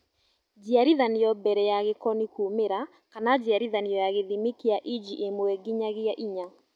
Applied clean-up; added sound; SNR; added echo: none; none; none; none.